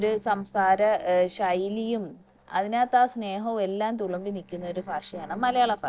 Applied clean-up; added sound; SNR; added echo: neural separator model SepFormer DNS4.